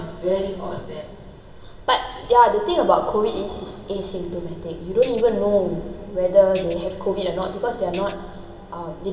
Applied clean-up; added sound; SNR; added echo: none; Tambourine; 9 dB; reverberation time 2.3 s.